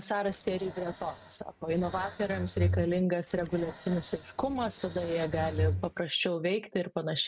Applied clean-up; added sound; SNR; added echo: neural mask model RNNoise.